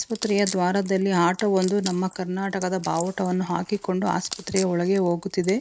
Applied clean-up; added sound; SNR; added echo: neural mask model Resemble Enhance denoiser.